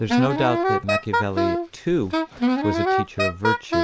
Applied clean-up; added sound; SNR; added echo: none; Wind instrument, woodwind instrument; -3 dB; none.